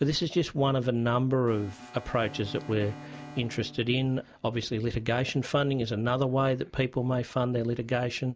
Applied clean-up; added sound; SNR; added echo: none; Alarm + Bowed string instrument; 17 dB; none.